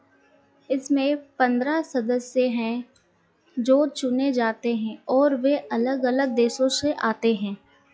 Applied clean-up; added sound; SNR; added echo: classical method log-MMSE.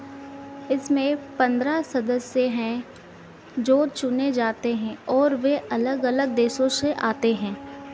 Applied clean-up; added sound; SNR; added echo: none; Dog; 18 dB; none.